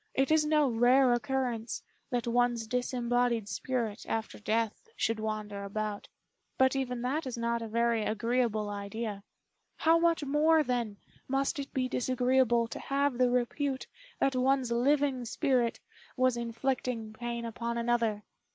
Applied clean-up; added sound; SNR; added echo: neural mask model Resemble Enhance denoiser.